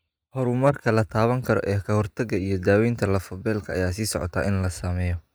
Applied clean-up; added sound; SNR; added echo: neural mask model DeepFilterNet 3.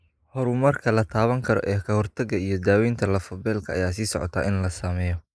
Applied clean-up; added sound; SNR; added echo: neural mask model Resemble Enhance denoiser.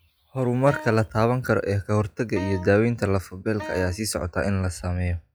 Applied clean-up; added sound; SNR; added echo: classical method log-MMSE.